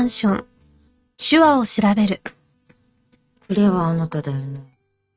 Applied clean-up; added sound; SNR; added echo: neural mask model RNNoise.